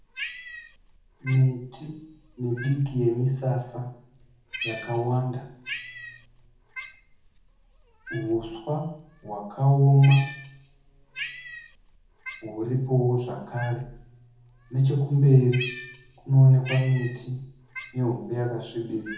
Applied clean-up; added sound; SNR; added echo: none; Cat; 16 dB; reverberation time 0.7 s.